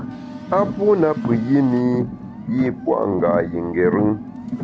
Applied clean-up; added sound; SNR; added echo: none; Car; 8 dB; none.